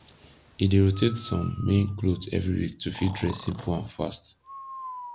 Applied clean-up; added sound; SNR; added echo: none; Breathing; 18 dB; none.